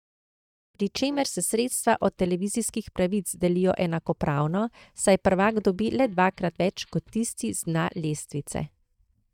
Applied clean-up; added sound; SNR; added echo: neural mask model DeepFilterNet 3.